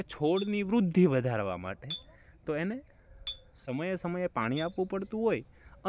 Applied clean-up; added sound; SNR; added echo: none; Chink, clink; 19 dB; none.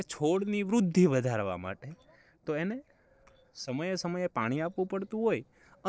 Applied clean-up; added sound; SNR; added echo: neural separator model SepFormer DNS4.